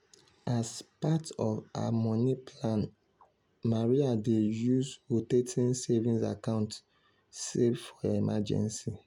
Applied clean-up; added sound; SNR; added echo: none; none; none; none.